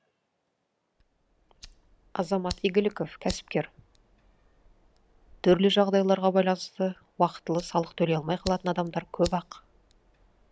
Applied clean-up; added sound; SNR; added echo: none; Fire; 19 dB; none.